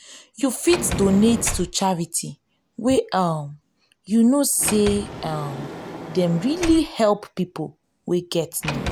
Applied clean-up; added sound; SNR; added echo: none; Sliding door; 11 dB; none.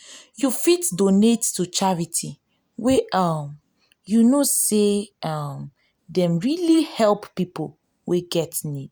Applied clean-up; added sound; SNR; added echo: none; none; none; none.